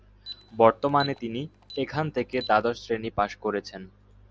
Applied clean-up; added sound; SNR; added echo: none; Alarm; 19 dB; none.